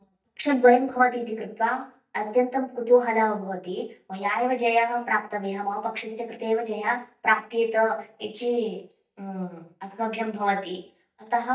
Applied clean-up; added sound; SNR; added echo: neural mask model DeepFilterNet 3.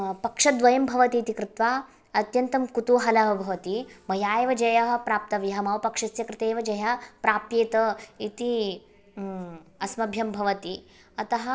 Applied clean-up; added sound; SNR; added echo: none; none; none; none.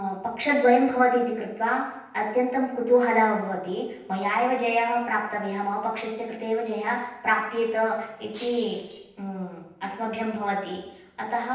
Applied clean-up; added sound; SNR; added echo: neural separator model SepFormer DNS4.